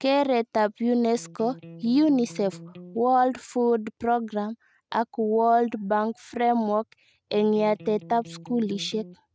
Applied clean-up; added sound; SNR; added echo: neural mask model RNNoise.